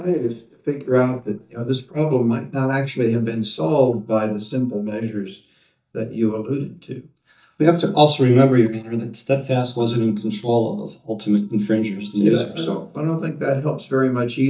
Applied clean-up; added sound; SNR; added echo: neural mask model DeepFilterNet 3.